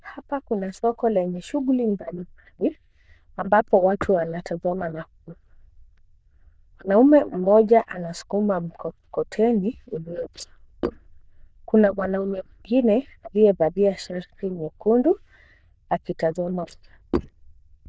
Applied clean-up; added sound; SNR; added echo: neural diffusion model UNIVERSE++.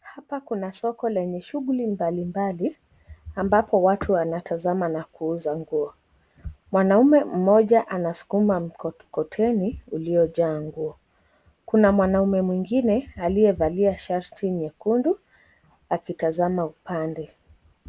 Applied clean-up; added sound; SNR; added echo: none; none; none; none.